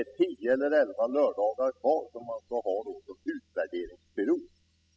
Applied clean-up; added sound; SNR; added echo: classical method spectral subtraction.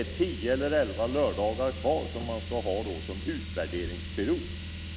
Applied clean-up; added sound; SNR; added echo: none; Car; 6 dB; none.